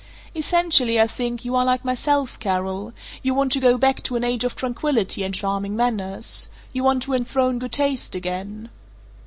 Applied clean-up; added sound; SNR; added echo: none; none; none; none.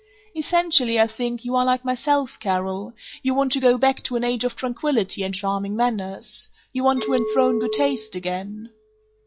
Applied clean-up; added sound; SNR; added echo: classical method log-MMSE.